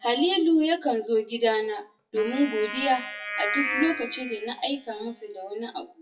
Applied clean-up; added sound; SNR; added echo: classical method WPE with log-MMSE.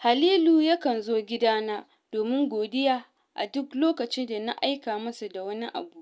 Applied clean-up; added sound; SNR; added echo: none; none; none; none.